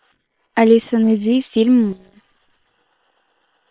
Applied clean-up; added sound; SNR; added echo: neural separator model SepFormer WHAM!.